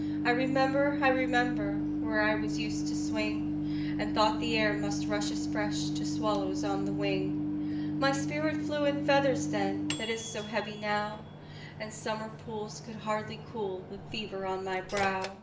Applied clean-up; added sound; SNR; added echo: none; Microwave oven; 1 dB; reverberation time 0.5 s.